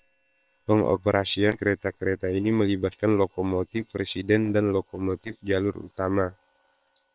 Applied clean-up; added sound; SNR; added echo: neural separator model SepFormer WHAM!.